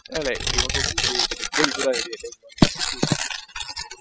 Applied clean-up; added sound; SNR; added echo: classical method spectral subtraction.